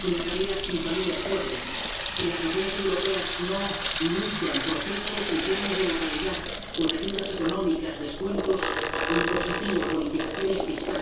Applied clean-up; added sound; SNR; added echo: none; Sink (filling or washing) / Water tap, faucet; 1 dB; reverberation time 0.6 s.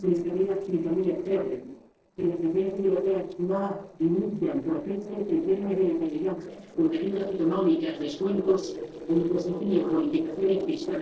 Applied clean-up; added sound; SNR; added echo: neural separator model SepFormer DNS4.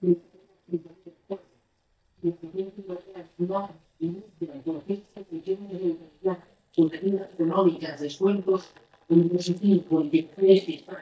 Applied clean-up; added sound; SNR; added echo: neural mask model DeepFilterNet 3.